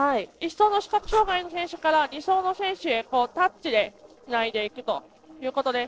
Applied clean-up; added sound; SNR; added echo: neural separator model SepFormer DNS4.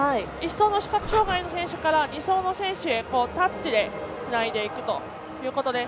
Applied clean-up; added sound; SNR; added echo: none; Breathing; 6 dB; none.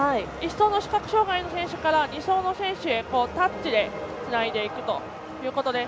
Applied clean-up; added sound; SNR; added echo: none; none; none; none.